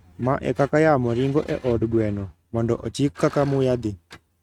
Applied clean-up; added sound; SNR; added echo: neural mask model RNNoise.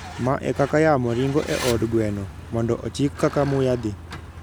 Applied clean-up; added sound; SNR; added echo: none; Truck; 13 dB; none.